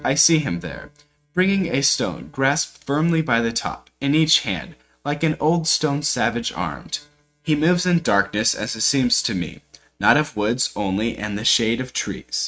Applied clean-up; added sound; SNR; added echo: neural mask model RNNoise.